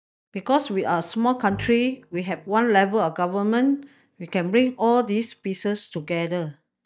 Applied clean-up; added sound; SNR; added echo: neural mask model DeepFilterNet 3.